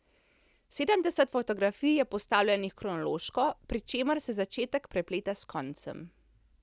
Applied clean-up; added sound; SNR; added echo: none; none; none; none.